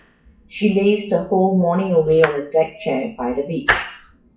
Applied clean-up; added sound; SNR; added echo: classical method WPE with log-MMSE.